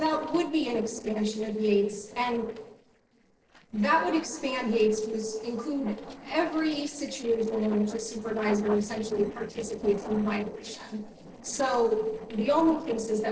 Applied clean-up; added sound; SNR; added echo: neural separator model SepFormer DNS4.